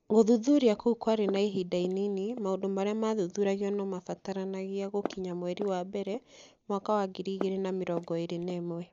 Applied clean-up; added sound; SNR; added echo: neural mask model Resemble Enhance denoiser.